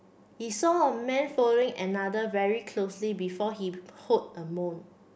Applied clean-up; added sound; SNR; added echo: none; none; none; none.